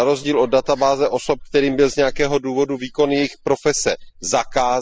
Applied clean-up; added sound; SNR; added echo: classical method spectral subtraction.